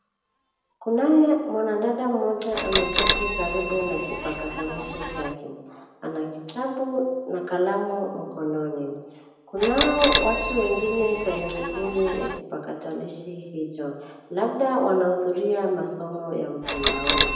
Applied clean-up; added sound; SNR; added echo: none; Bell; 5 dB; reverberation time 0.9 s.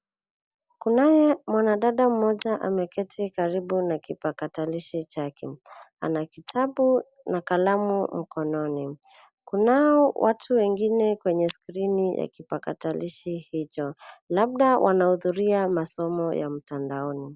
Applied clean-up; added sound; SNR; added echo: none; none; none; none.